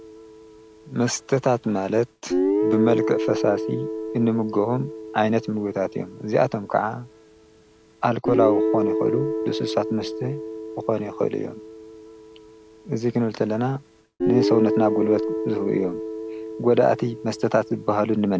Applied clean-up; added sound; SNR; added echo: none; Guitar; 3 dB; none.